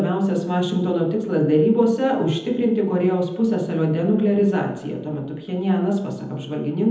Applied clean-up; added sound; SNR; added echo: none; none; none; reverberation time 1.0 s.